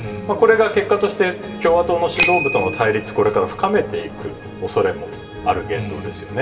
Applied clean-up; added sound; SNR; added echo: none; Bicycle bell; 8 dB; reverberation time 2.9 s.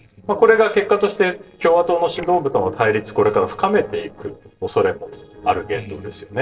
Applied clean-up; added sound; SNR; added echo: neural separator model SepFormer DNS4.